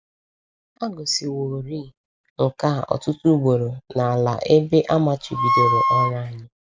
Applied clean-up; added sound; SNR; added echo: none; Wind instrument, woodwind instrument; -1 dB; none.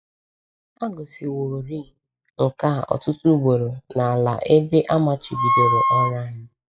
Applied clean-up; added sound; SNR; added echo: classical method log-MMSE.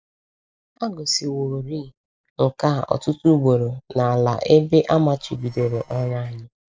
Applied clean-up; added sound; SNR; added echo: neural separator model SepFormer DNS4.